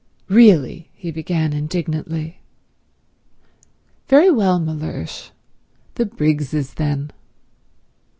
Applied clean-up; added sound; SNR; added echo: none; none; none; none.